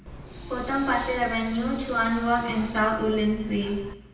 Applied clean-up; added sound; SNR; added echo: none; Hiss; 13 dB; reverberation time 0.9 s.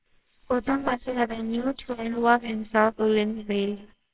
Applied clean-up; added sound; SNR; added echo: neural separator model SepFormer WHAMR!.